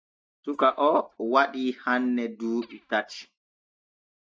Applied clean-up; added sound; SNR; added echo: neural mask model DeepFilterNet 3.